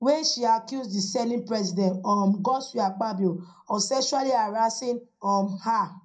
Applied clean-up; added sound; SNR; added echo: none; none; none; reverberation time 0.2 s.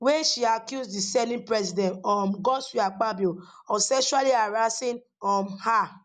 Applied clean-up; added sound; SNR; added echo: none; none; none; none.